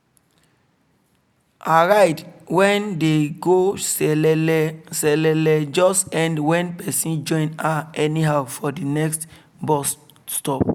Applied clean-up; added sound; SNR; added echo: none; none; none; none.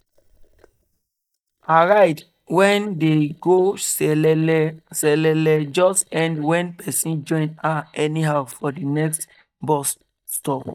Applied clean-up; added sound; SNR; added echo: neural mask model DeepFilterNet 3.